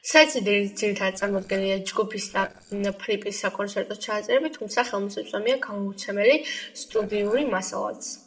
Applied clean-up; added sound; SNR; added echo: neural separator model SepFormer DNS4.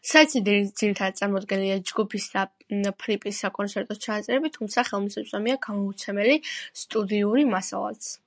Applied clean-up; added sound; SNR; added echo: none; none; none; none.